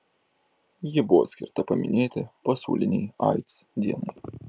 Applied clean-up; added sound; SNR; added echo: none; none; none; none.